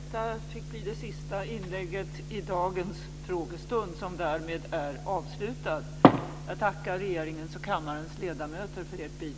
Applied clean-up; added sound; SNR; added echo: none; none; none; none.